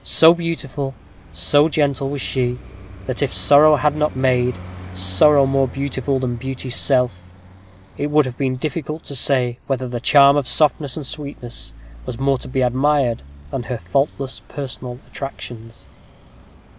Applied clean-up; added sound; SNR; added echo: none; Traffic noise, roadway noise; 18 dB; none.